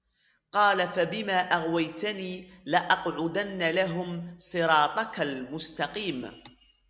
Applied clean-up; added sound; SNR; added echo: none; none; none; none.